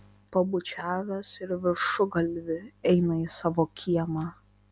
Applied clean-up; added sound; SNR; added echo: none; none; none; none.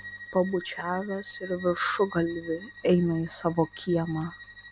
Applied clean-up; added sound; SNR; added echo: none; Bowed string instrument; 17 dB; none.